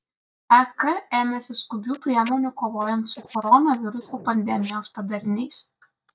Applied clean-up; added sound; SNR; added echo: neural mask model DeepFilterNet 3.